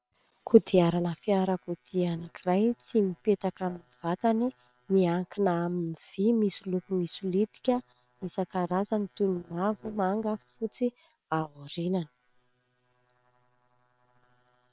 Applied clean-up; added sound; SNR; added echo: neural separator model SepFormer WHAM!.